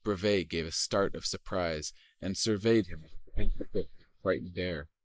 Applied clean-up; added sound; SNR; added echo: neural mask model Resemble Enhance denoiser.